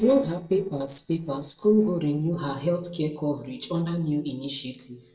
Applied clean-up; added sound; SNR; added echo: neural separator model SepFormer DNS4.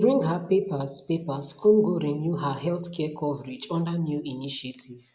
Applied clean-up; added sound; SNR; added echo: none; none; none; none.